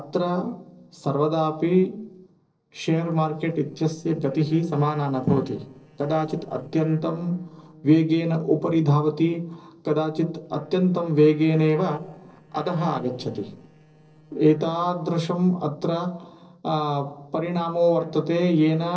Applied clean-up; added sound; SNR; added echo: neural separator model SepFormer DNS4.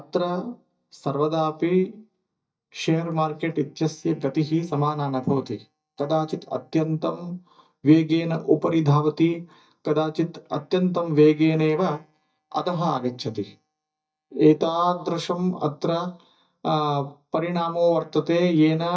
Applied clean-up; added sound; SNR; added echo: neural mask model DeepFilterNet 3.